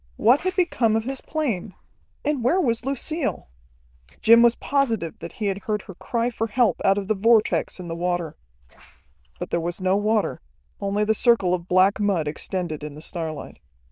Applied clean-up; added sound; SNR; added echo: neural diffusion model UNIVERSE++.